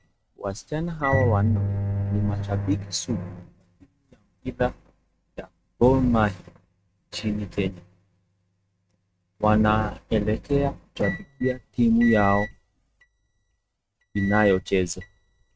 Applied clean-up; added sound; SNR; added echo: neural mask model RNNoise.